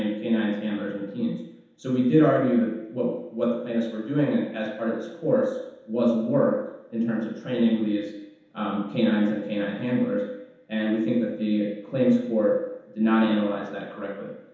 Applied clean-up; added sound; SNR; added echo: none; none; none; reverberation time 0.9 s.